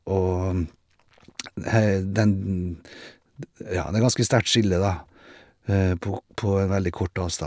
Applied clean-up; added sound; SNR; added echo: none; none; none; none.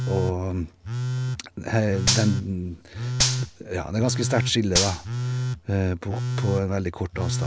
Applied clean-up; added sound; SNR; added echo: none; Gunshot, gunfire + Telephone; 1 dB; none.